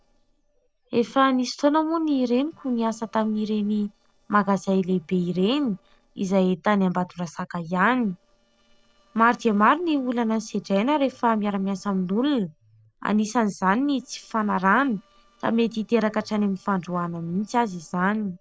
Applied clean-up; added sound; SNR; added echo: neural separator model SepFormer DNS4.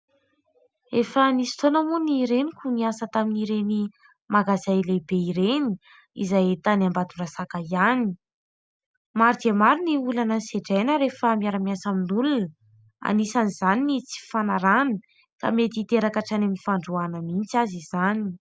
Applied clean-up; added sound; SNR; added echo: none; none; none; none.